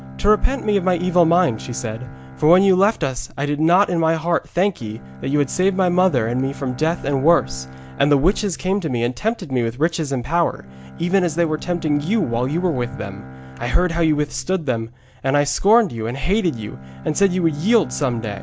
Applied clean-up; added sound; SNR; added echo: none; Bowed string instrument; 17 dB; none.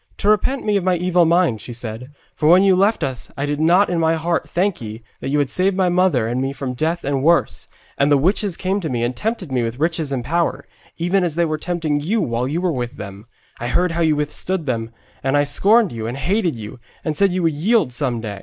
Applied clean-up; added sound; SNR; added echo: neural mask model Resemble Enhance denoiser.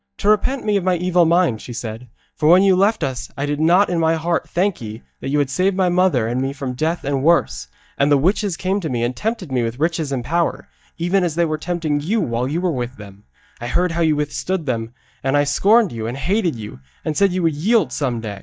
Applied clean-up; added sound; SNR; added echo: neural mask model DeepFilterNet 3.